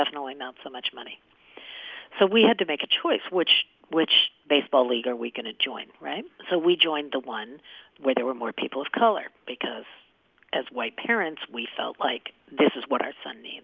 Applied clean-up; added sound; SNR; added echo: none; none; none; none.